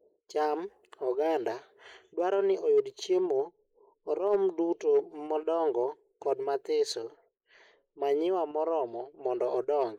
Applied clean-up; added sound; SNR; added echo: neural mask model Resemble Enhance denoiser.